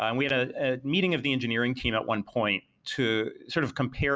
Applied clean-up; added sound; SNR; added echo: none; none; none; none.